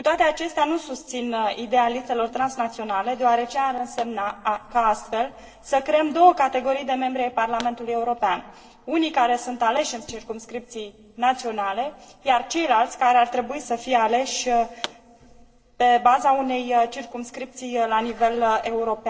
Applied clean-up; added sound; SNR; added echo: neural separator model SepFormer DNS4.